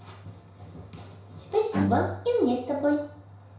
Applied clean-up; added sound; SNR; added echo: none; Bowed string instrument; 3 dB; reverberation time 0.6 s.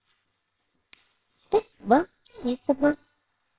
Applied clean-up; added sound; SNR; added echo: neural separator model SepFormer WHAMR!.